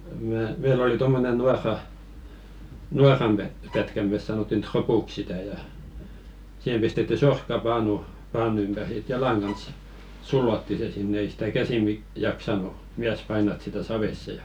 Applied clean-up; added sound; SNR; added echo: none; Bowed string instrument; 19 dB; none.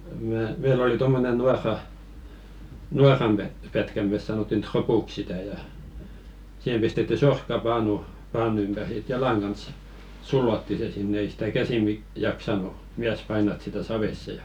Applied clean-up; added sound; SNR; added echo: none; none; none; none.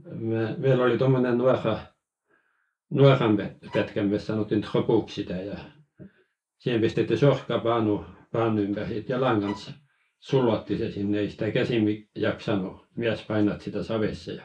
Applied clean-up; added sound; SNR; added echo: neural mask model Resemble Enhance denoiser.